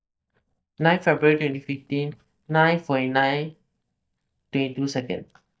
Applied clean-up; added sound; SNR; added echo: neural mask model DeepFilterNet 3.